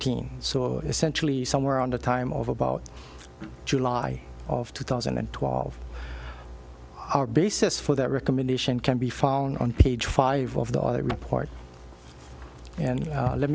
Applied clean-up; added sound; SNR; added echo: none; none; none; none.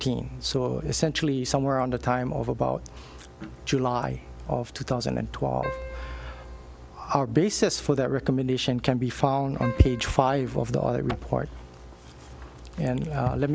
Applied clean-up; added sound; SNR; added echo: none; Keyboard (musical); 13 dB; none.